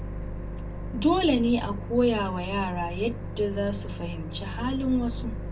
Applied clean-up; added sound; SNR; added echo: none; Microwave oven; 6 dB; reverberation time 0.2 s.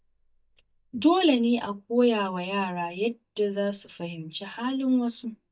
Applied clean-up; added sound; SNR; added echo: neural mask model DeepFilterNet 3.